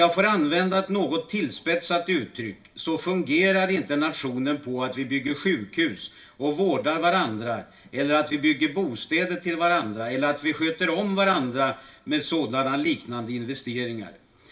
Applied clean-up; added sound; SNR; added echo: none; none; none; reverberation time 0.3 s.